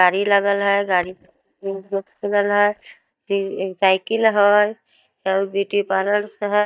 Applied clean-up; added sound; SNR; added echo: neural mask model DeepFilterNet 3.